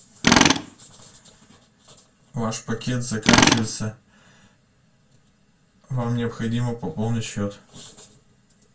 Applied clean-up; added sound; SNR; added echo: none; Tools; -5 dB; reverberation time 0.2 s.